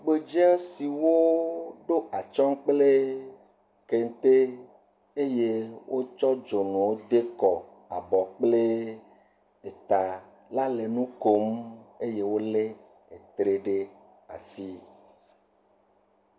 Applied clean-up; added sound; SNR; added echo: none; none; none; none.